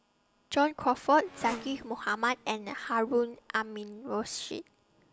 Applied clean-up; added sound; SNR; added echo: none; Motorcycle; 19 dB; none.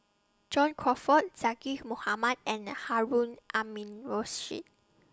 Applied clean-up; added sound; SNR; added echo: none; none; none; none.